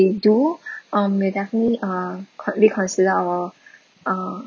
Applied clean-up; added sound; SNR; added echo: none; none; none; none.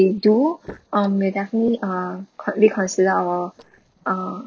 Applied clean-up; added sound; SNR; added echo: neural separator model SepFormer DNS4.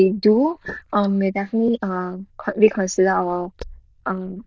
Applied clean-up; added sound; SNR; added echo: neural diffusion model UNIVERSE++.